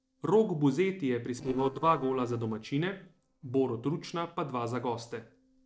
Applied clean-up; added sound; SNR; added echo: neural separator model SepFormer DNS4.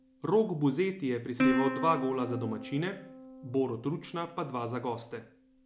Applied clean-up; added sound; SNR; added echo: none; Plucked string instrument; 5 dB; none.